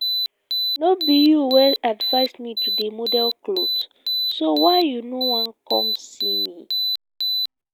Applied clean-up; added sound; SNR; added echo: none; Alarm; 2 dB; none.